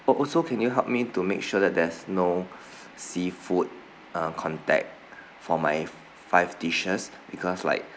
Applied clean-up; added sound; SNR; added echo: none; none; none; none.